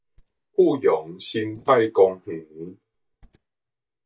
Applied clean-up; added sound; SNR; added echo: neural mask model DeepFilterNet 3.